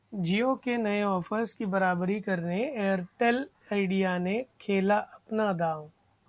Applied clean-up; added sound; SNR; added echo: none; none; none; none.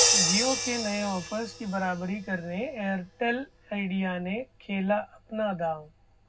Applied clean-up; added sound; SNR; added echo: none; Crash cymbal; 1 dB; reverberation time 0.3 s.